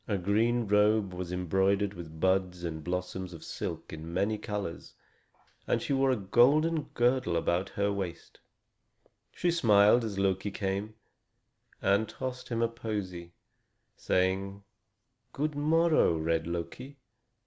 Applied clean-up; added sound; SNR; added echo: none; none; none; none.